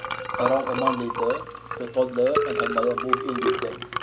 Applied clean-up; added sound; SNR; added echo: none; Liquid; 1 dB; none.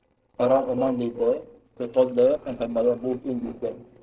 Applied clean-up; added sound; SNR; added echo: neural separator model SepFormer DNS4.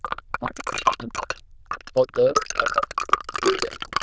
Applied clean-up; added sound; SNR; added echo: neural diffusion model UNIVERSE++.